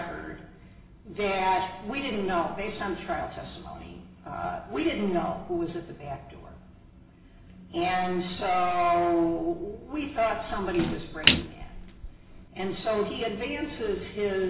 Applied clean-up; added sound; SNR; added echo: none; Splash, splatter; 2 dB; reverberation time 1.1 s.